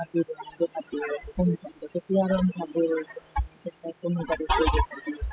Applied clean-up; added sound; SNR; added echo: classical method spectral subtraction.